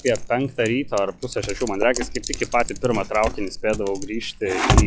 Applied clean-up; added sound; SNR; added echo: classical method log-MMSE.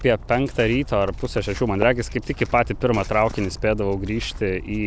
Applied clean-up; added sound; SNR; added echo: none; none; none; none.